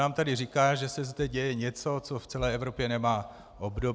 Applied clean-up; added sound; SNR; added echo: none; none; none; none.